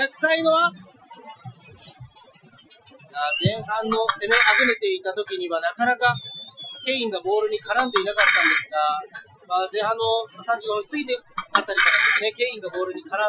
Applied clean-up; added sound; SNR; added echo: classical method Wiener filter.